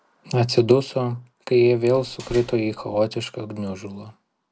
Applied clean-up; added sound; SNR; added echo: none; Slam; 18 dB; none.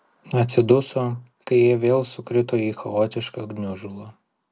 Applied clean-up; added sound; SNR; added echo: none; none; none; none.